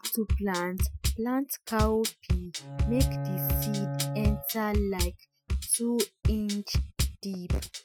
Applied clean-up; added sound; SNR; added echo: classical method Wiener filter.